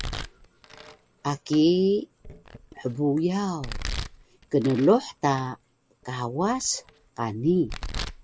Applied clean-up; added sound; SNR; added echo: none; Domestic sounds, home sounds; 12 dB; none.